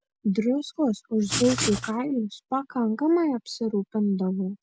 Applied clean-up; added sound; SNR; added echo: none; Writing; 4 dB; none.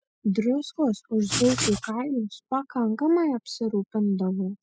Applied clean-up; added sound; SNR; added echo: classical method spectral subtraction.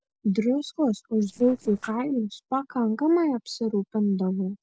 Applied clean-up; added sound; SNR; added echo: neural separator model SepFormer DNS4.